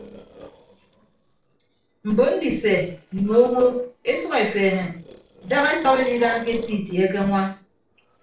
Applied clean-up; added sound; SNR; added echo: neural separator model SepFormer DNS4.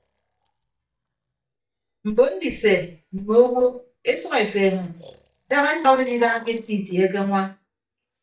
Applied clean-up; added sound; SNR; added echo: neural mask model DeepFilterNet 3.